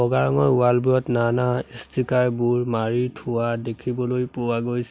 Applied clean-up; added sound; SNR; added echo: none; none; none; none.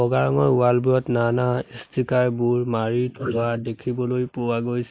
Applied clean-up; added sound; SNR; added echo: neural mask model Resemble Enhance denoiser.